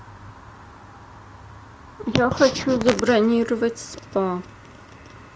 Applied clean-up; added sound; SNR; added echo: none; none; none; none.